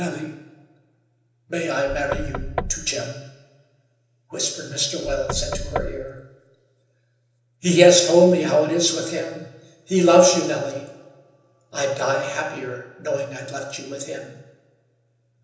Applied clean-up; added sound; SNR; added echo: none; Knock / Wood; 8 dB; reverberation time 0.9 s.